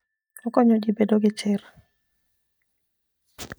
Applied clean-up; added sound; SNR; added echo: neural mask model DeepFilterNet 3.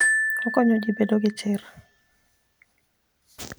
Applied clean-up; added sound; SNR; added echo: none; Glockenspiel; 3 dB; none.